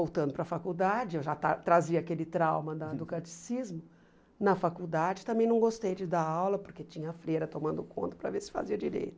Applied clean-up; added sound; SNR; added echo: none; none; none; none.